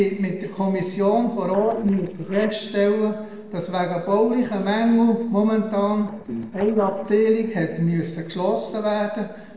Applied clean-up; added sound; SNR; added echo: neural separator model SepFormer DNS4.